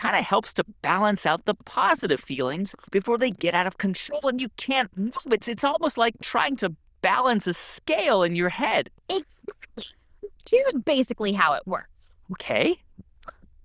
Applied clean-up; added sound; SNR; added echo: neural diffusion model UNIVERSE++.